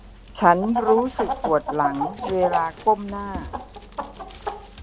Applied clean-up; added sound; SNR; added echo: none; Chicken, rooster; 6 dB; none.